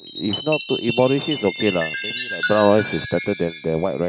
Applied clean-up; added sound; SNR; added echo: none; Chime; 8 dB; none.